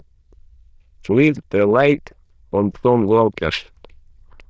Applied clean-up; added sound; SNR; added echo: neural diffusion model UNIVERSE++.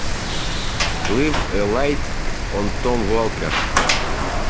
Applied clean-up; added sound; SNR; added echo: none; Sliding door + Rain; -4 dB; none.